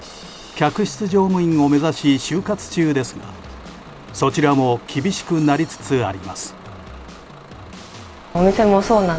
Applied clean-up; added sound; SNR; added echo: none; Drum kit + Bus / Engine; 20 dB; none.